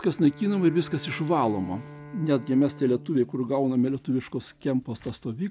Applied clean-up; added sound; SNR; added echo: none; Bowed string instrument; 19 dB; none.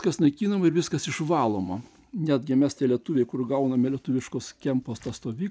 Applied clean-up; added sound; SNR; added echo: none; none; none; none.